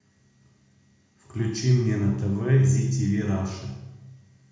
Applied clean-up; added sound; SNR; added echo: none; none; none; reverberation time 1.0 s.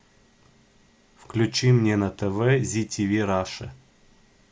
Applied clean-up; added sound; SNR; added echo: none; none; none; none.